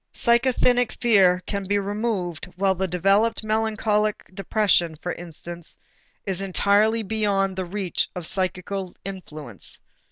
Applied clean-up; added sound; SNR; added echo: none; none; none; none.